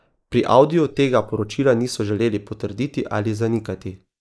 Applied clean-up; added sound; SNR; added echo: neural mask model Resemble Enhance denoiser.